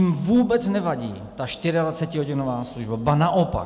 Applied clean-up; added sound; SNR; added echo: none; none; none; none.